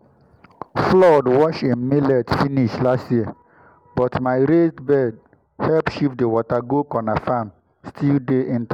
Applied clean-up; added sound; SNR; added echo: none; none; none; none.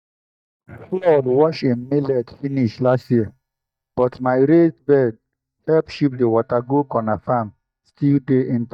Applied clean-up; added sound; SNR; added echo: neural mask model DeepFilterNet 3.